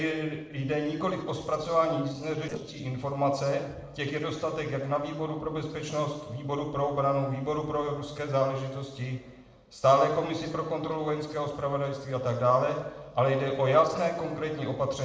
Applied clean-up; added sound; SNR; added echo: neural separator model SepFormer DNS4.